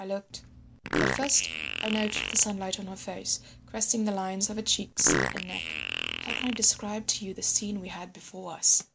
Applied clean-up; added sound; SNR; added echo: none; Fart; 4 dB; none.